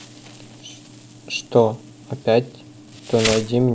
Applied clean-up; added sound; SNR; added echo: none; Insect; 12 dB; none.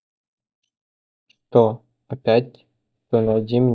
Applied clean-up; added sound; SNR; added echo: neural mask model DeepFilterNet 3.